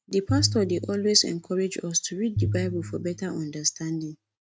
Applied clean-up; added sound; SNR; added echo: neural mask model RNNoise.